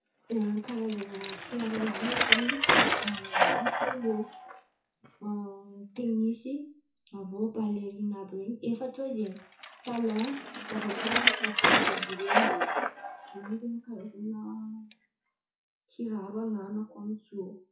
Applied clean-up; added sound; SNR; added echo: classical method WPE with log-MMSE.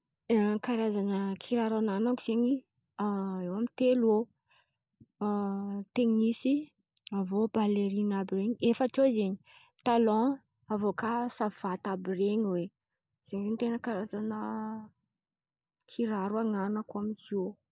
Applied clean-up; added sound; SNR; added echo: none; none; none; none.